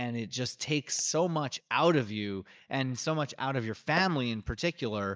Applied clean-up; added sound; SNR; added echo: neural mask model DeepFilterNet 3.